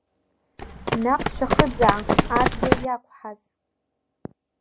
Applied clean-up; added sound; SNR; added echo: none; Run; -5 dB; none.